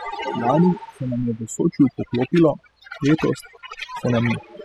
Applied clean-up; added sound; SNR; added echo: classical method spectral subtraction.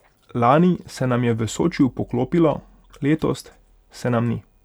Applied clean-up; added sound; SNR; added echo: none; none; none; none.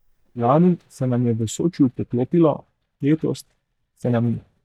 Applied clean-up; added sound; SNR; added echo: neural mask model DeepFilterNet 3.